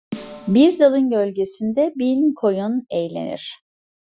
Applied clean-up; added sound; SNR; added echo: classical method Wiener filter.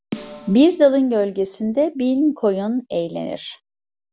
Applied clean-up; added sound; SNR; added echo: none; Snare drum; 18 dB; none.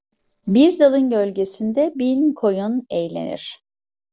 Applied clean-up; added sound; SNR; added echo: neural separator model SepFormer DNS4.